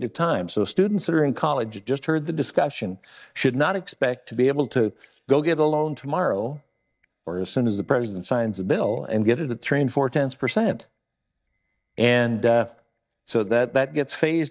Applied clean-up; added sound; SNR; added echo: neural mask model DeepFilterNet 3.